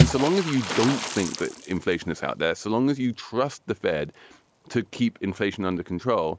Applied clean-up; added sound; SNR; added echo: none; Water / Splash, splatter; 5 dB; none.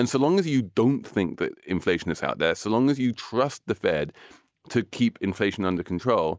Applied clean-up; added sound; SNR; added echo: none; none; none; none.